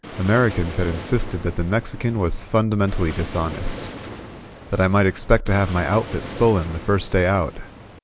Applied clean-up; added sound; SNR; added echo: none; Waves, surf; 14 dB; none.